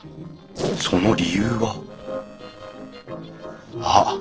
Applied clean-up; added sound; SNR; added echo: neural separator model SepFormer DNS4.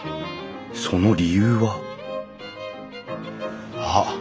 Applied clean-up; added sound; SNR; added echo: none; none; none; none.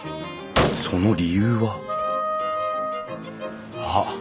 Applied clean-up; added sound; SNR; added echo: none; Gunshot, gunfire + Wind instrument, woodwind instrument; 1 dB; none.